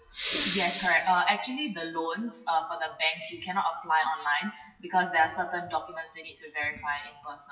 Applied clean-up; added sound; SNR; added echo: classical method WPE with log-MMSE.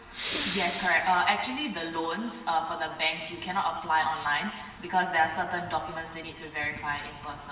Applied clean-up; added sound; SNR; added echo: none; Respiratory sounds; 6 dB; reverberation time 1.3 s.